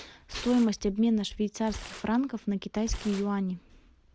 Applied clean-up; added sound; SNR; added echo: none; Tearing; 19 dB; none.